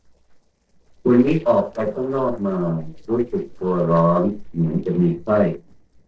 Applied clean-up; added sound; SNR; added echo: neural separator model SepFormer DNS4.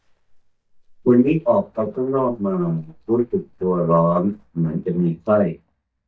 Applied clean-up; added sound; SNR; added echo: neural mask model DeepFilterNet 3.